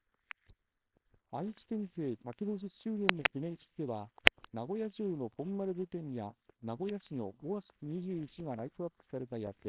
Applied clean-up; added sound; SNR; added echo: neural separator model SepFormer WHAMR!.